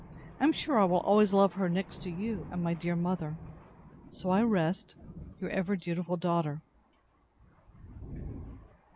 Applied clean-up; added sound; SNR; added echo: none; Thunder; 17 dB; none.